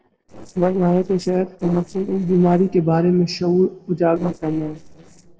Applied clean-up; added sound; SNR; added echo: neural separator model SepFormer DNS4.